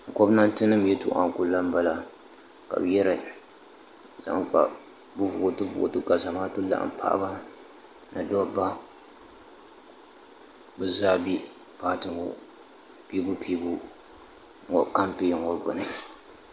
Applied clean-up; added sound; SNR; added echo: none; none; none; none.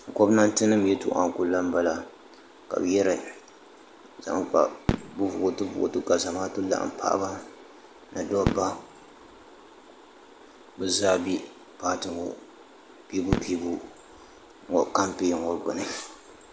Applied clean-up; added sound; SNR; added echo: none; Fireworks; 9 dB; none.